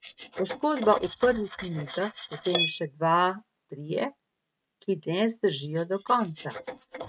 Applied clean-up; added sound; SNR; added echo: neural mask model RNNoise.